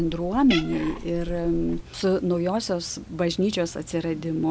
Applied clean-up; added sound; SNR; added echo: none; Cat; 11 dB; none.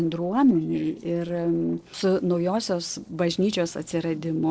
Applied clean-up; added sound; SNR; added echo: neural separator model SepFormer DNS4.